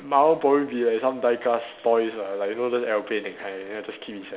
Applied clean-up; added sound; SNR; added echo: none; none; none; none.